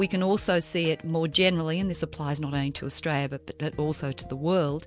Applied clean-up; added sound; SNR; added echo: none; none; none; none.